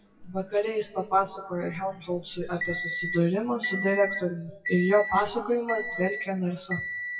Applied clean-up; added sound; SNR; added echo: classical method WPE with log-MMSE.